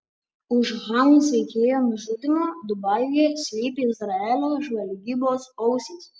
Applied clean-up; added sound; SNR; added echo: none; none; none; none.